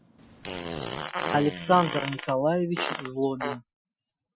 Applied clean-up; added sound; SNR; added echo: classical method Wiener filter.